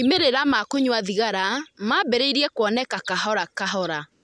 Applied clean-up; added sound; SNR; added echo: none; none; none; none.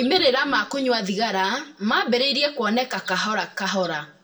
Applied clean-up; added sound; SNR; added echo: none; none; none; reverberation time 0.4 s.